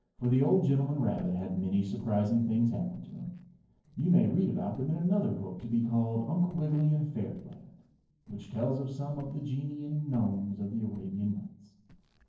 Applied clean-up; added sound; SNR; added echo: neural separator model SepFormer DNS4.